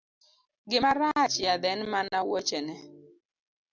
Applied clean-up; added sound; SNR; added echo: none; none; none; none.